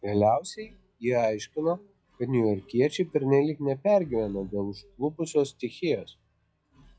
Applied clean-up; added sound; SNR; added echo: classical method log-MMSE.